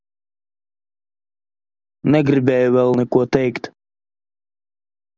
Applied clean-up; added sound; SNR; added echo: none; none; none; none.